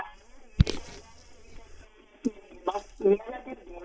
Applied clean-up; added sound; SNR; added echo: neural mask model DeepFilterNet 3.